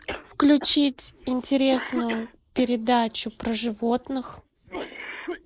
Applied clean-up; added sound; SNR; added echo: neural mask model Resemble Enhance denoiser.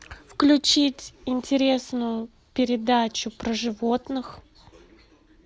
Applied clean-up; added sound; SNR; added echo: none; none; none; none.